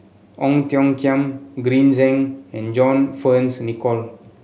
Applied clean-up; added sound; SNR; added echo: none; none; none; none.